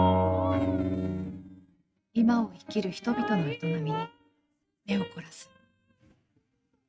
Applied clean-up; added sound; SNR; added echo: neural mask model RNNoise.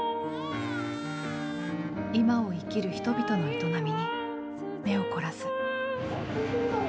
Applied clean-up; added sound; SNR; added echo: none; none; none; none.